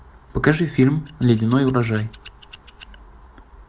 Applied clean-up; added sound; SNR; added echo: none; Scissors; 19 dB; none.